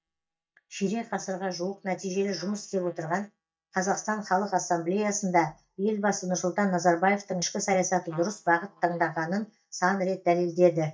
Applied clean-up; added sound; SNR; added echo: neural mask model DeepFilterNet 3.